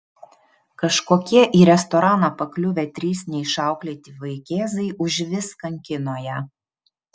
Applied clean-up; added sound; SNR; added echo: none; none; none; none.